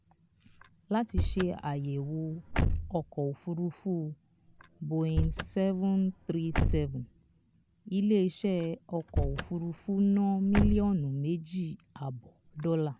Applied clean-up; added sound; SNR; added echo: none; Slam / Car; 5 dB; none.